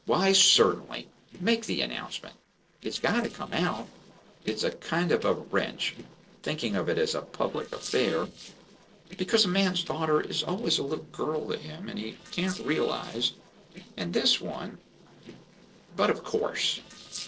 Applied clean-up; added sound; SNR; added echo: neural separator model SepFormer DNS4.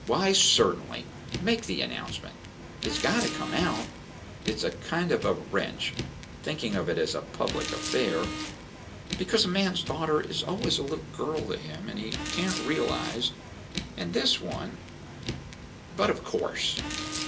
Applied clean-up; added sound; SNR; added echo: none; Car; 8 dB; reverberation time 0.2 s.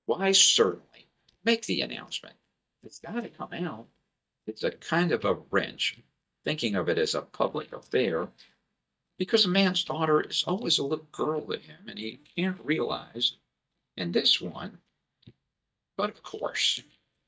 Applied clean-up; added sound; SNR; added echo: neural mask model DeepFilterNet 3.